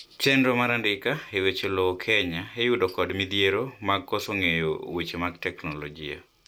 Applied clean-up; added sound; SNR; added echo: none; none; none; none.